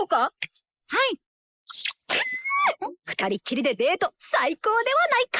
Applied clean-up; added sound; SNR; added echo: neural mask model Resemble Enhance denoiser.